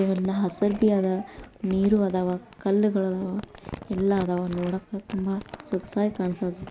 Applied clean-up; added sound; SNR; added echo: none; Crumpling, crinkling; 18 dB; none.